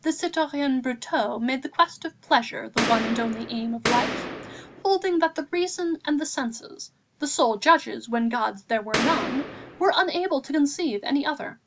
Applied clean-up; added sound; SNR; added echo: none; Boom; 4 dB; none.